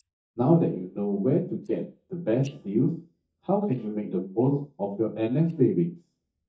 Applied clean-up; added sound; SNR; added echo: neural mask model DeepFilterNet 3.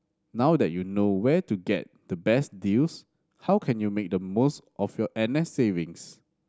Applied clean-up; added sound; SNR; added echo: none; none; none; none.